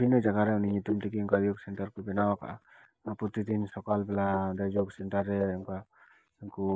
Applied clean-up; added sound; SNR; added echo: neural mask model Resemble Enhance denoiser.